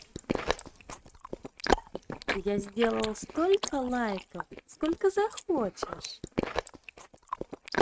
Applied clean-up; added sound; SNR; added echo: neural mask model RNNoise.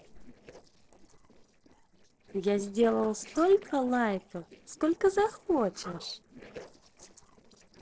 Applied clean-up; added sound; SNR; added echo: neural separator model SepFormer DNS4.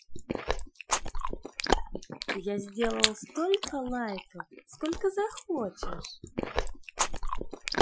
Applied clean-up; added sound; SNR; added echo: classical method Wiener filter.